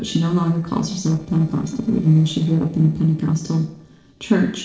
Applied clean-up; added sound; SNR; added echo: neural separator model SepFormer DNS4.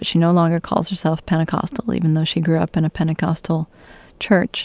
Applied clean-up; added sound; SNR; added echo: none; none; none; none.